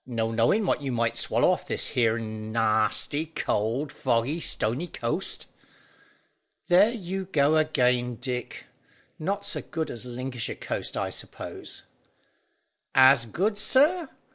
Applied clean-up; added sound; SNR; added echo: none; none; none; none.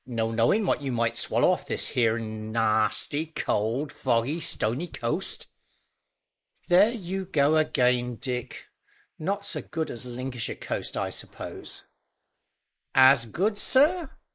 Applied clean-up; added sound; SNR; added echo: neural mask model Resemble Enhance denoiser.